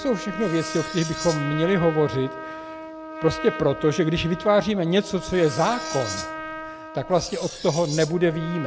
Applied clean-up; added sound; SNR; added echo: none; Trumpet + Cutlery, silverware; 10 dB; none.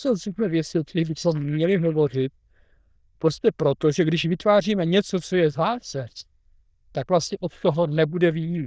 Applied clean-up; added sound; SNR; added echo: neural diffusion model UNIVERSE++.